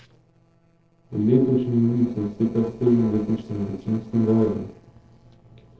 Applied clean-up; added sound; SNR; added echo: neural separator model SepFormer DNS4.